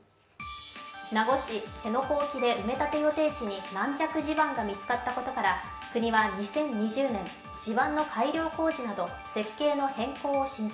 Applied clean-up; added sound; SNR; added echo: none; none; none; reverberation time 0.7 s.